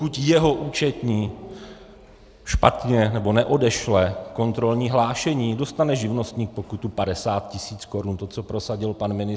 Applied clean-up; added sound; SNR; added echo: none; none; none; none.